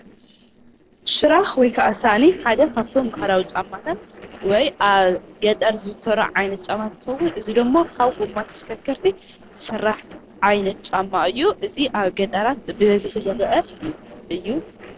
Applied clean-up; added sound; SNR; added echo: neural separator model SepFormer DNS4.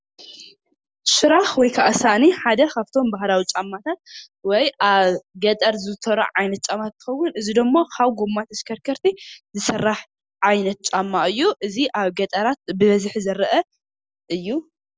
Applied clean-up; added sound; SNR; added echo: none; none; none; none.